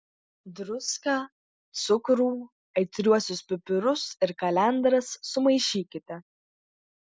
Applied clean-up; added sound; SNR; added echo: none; none; none; none.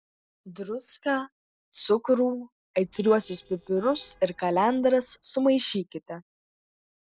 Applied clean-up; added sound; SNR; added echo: neural separator model SepFormer DNS4.